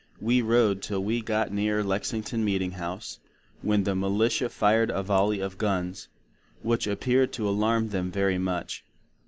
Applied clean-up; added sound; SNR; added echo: none; none; none; none.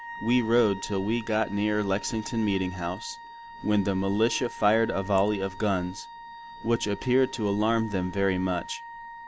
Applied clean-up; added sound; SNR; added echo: none; Wind instrument, woodwind instrument; 15 dB; none.